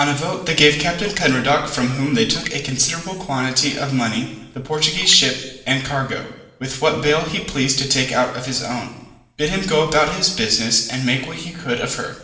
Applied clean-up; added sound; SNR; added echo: none; Raindrop; 15 dB; reverberation time 0.9 s.